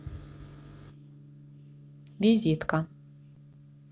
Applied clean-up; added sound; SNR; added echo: none; Gong; 19 dB; none.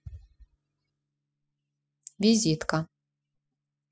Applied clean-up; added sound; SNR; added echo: classical method spectral subtraction.